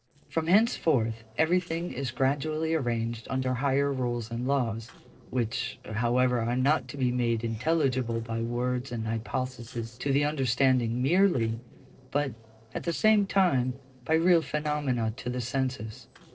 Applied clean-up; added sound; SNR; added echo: neural separator model SepFormer DNS4.